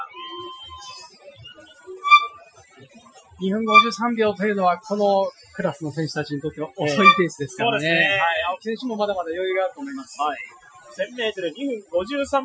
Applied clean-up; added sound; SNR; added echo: classical method Wiener filter.